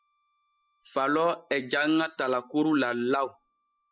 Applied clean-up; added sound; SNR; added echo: classical method spectral subtraction.